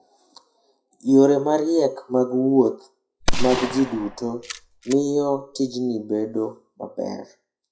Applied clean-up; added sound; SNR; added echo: classical method WPE with log-MMSE.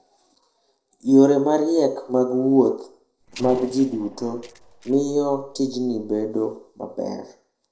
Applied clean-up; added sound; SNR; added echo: neural separator model SepFormer DNS4.